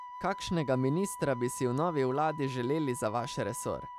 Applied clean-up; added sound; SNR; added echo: none; Wind instrument, woodwind instrument; 12 dB; none.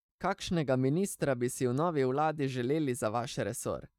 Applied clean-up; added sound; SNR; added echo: neural mask model DeepFilterNet 3.